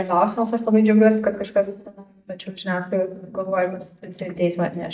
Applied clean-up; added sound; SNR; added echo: neural mask model DeepFilterNet 3.